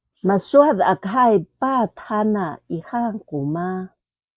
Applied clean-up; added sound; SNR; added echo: neural mask model Resemble Enhance denoiser.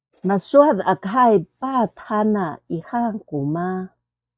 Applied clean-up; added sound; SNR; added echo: neural mask model DeepFilterNet 3.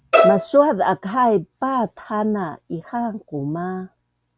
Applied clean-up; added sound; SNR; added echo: none; Bowed string instrument; -3 dB; none.